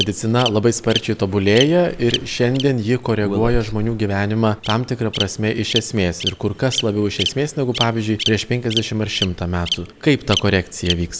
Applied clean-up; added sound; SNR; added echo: none; Bird vocalization, bird call, bird song; 9 dB; none.